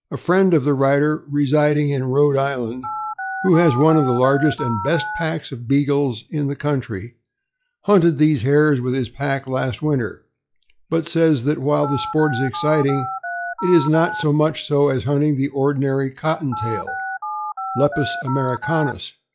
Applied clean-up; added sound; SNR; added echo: classical method log-MMSE.